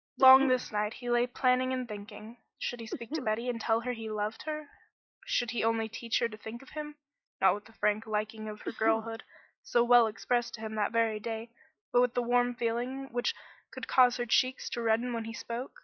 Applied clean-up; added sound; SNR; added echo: neural mask model Resemble Enhance denoiser.